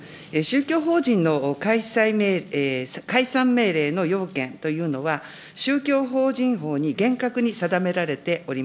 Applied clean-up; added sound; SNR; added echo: none; none; none; none.